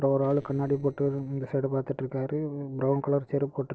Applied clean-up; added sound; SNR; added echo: neural separator model SepFormer DNS4.